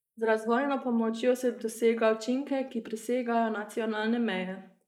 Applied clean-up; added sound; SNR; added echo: neural mask model Resemble Enhance denoiser.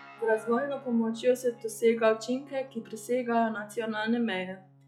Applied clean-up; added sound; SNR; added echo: classical method log-MMSE.